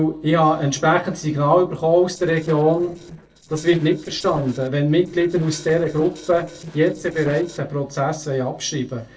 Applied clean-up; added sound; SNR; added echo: neural separator model SepFormer DNS4.